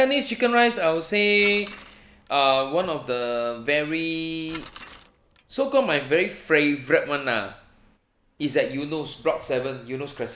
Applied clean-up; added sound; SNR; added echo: none; Bicycle; 20 dB; none.